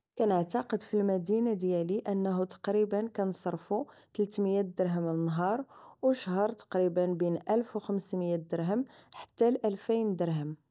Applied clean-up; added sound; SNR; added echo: none; none; none; none.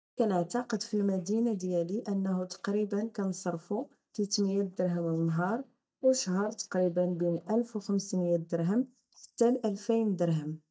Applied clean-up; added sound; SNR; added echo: neural mask model DeepFilterNet 3.